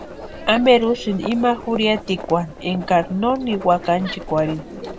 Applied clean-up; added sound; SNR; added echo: none; Writing + Crowd; 14 dB; none.